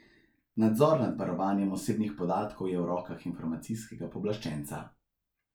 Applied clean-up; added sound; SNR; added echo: none; none; none; none.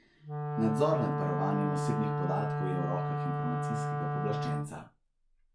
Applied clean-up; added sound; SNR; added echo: none; Wind instrument, woodwind instrument; -2 dB; none.